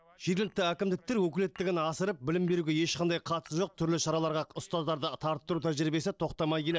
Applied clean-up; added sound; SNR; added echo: neural separator model SepFormer DNS4.